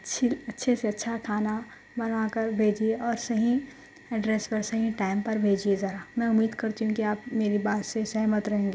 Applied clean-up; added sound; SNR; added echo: none; none; none; none.